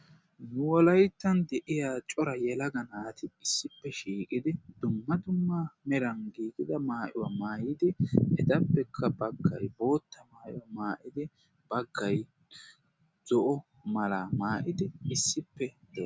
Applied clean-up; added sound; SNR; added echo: none; none; none; none.